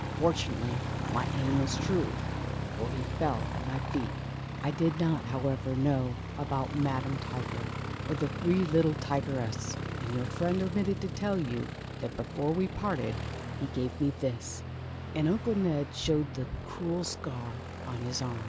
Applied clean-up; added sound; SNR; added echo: none; Aircraft; 4 dB; none.